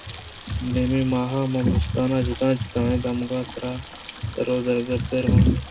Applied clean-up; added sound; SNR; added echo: none; Sink (filling or washing) / Water tap, faucet; 14 dB; reverberation time 0.2 s.